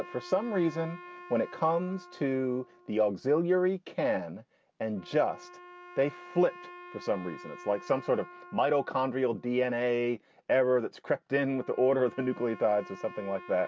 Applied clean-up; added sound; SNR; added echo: none; Wind instrument, woodwind instrument; 19 dB; none.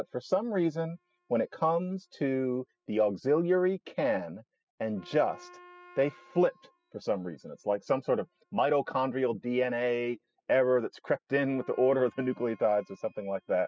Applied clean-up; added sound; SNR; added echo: classical method spectral subtraction.